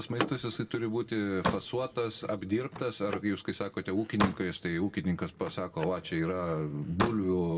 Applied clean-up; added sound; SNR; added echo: none; Slam; 7 dB; reverberation time 1.9 s.